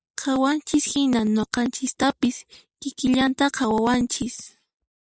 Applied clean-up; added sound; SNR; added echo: neural mask model Resemble Enhance denoiser.